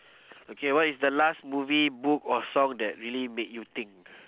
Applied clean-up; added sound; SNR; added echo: none; none; none; none.